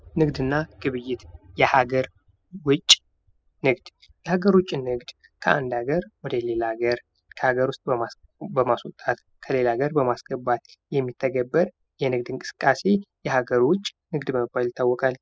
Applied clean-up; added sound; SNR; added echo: classical method spectral subtraction.